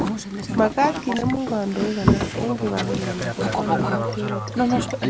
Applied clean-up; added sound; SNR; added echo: none; Boat, Water vehicle; -2 dB; none.